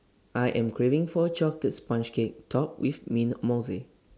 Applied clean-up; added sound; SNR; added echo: none; none; none; none.